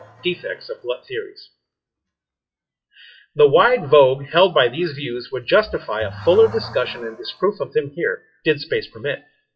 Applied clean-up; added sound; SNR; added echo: classical method WPE with log-MMSE.